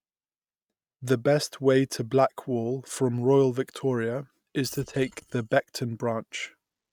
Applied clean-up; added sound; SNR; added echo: neural mask model RNNoise.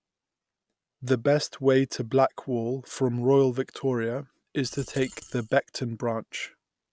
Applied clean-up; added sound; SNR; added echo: none; Coin (dropping); 14 dB; none.